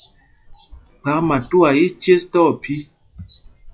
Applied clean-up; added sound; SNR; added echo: classical method log-MMSE.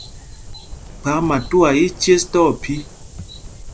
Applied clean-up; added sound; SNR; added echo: none; Wind; 15 dB; none.